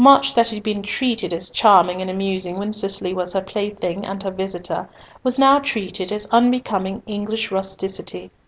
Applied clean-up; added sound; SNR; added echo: none; none; none; none.